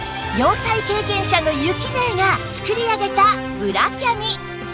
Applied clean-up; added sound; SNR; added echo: none; none; none; none.